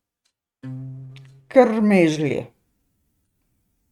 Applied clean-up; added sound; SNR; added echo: neural mask model RNNoise.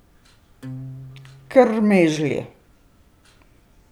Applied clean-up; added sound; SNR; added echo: none; Acoustic guitar; 18 dB; none.